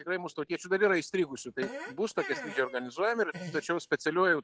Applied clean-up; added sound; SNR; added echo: classical method log-MMSE.